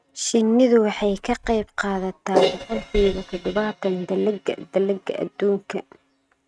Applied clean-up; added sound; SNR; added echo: neural mask model RNNoise.